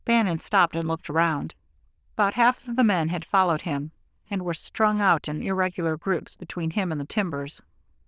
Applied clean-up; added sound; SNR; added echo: neural diffusion model UNIVERSE++.